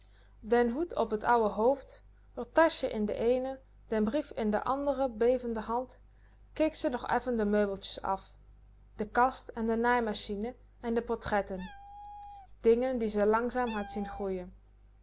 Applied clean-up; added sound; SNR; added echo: none; Meow; 17 dB; none.